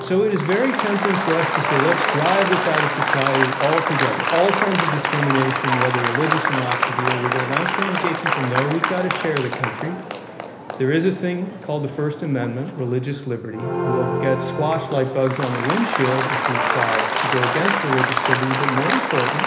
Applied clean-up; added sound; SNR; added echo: none; Applause; 0 dB; reverberation time 1.1 s.